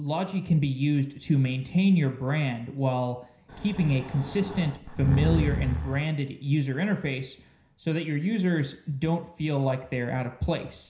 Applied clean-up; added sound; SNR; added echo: none; Breathing; 3 dB; reverberation time 0.5 s.